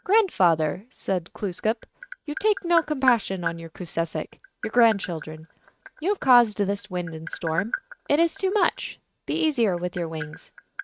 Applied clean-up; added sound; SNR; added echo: neural mask model RNNoise.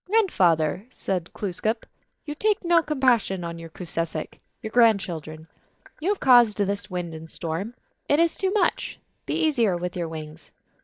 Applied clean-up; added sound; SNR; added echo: neural mask model DeepFilterNet 3.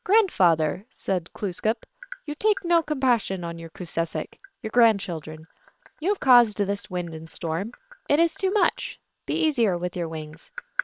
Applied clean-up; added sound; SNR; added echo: neural separator model SepFormer WHAM!.